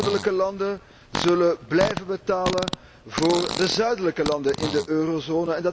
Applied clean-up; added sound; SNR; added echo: none; Fart; 9 dB; none.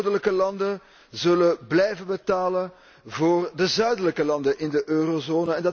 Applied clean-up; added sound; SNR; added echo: none; none; none; none.